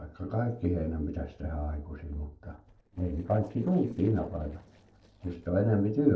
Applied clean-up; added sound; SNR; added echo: neural separator model SepFormer DNS4.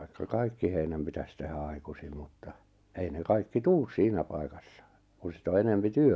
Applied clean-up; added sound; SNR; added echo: none; none; none; none.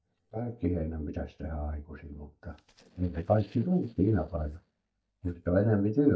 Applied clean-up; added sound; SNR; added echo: neural mask model DeepFilterNet 3.